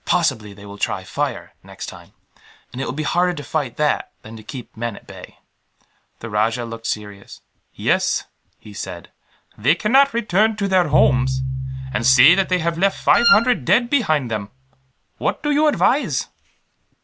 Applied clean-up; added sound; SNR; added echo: none; Piano + Wind instrument, woodwind instrument; 2 dB; none.